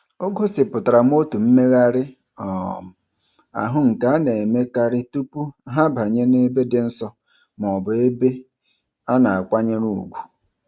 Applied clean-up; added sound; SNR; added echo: none; none; none; none.